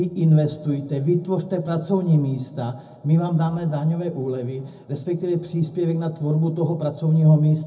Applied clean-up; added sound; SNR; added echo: none; none; none; reverberation time 0.4 s.